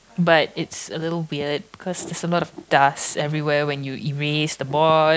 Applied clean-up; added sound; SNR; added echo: none; none; none; none.